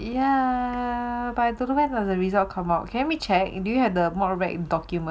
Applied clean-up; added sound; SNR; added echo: none; none; none; none.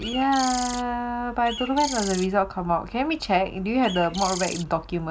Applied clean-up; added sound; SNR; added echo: none; Bird; 9 dB; none.